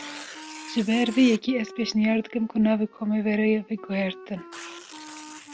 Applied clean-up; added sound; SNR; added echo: none; Tearing + Wind instrument, woodwind instrument; 17 dB; none.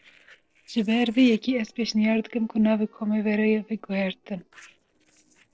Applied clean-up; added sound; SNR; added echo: neural separator model SepFormer DNS4.